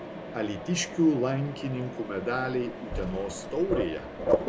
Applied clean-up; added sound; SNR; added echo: none; Mechanisms; 4 dB; none.